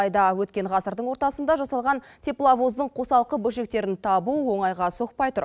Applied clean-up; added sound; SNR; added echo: none; none; none; none.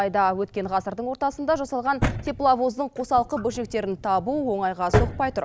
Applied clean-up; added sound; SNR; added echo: none; Drawer open or close; 6 dB; none.